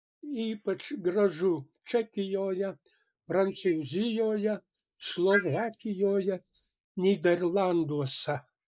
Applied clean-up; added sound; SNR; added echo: neural mask model Resemble Enhance denoiser.